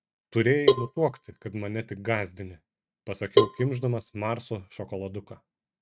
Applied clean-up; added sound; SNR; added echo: neural mask model RNNoise.